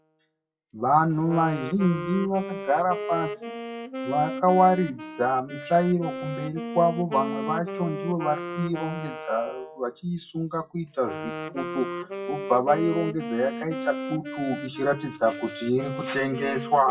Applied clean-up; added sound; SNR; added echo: classical method WPE with log-MMSE.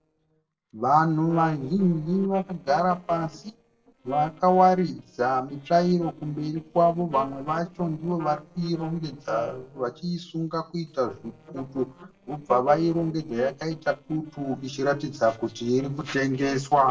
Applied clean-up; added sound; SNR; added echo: neural separator model SepFormer DNS4.